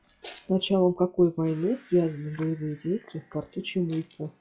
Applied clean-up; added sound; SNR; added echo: classical method log-MMSE.